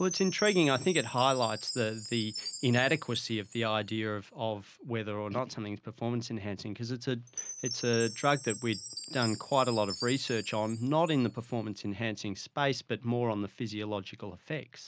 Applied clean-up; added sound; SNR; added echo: none; Chime; 13 dB; none.